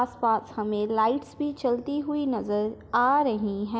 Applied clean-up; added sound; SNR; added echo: none; none; none; none.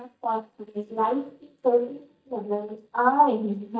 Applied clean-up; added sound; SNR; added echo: neural mask model DeepFilterNet 3.